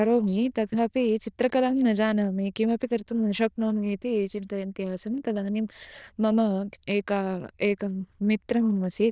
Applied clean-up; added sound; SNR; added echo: neural diffusion model UNIVERSE++.